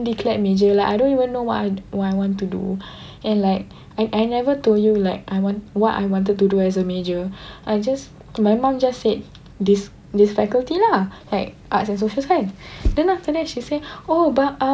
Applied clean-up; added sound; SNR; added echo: none; none; none; none.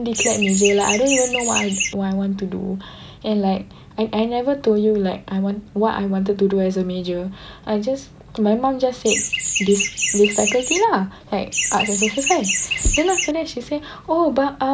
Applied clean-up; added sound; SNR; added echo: none; Chirp, tweet; 2 dB; none.